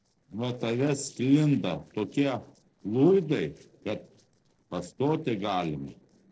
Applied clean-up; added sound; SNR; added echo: neural separator model SepFormer DNS4.